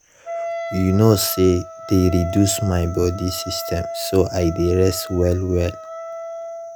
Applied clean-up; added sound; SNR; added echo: none; Wind instrument, woodwind instrument; 11 dB; none.